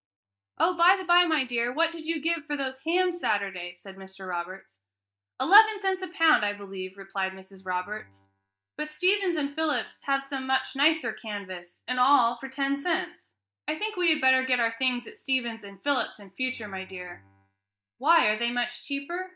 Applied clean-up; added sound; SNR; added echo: neural mask model DeepFilterNet 3.